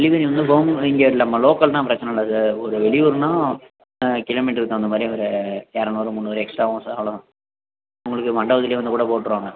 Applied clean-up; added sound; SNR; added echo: none; none; none; none.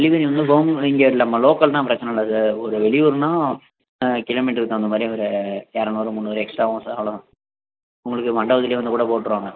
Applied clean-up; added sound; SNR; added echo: neural mask model Resemble Enhance denoiser.